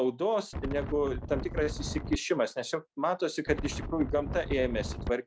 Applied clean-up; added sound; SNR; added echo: none; Wind; 5 dB; none.